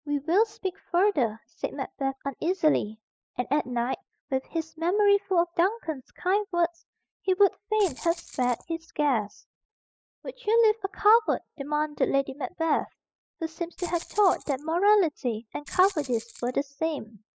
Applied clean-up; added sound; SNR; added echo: classical method spectral subtraction.